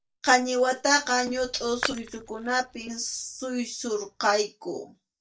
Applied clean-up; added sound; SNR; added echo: neural mask model DeepFilterNet 3.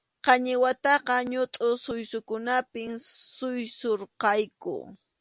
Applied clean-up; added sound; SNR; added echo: none; none; none; none.